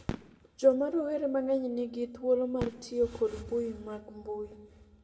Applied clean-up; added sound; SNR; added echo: none; Fireworks; 15 dB; reverberation time 0.6 s.